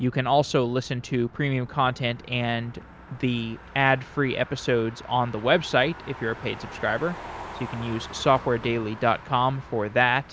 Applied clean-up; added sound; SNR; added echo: none; Motor vehicle (road); 17 dB; none.